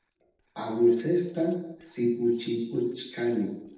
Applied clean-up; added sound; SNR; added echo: neural separator model SepFormer DNS4.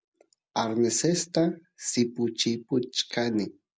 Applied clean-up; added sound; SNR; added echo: none; none; none; none.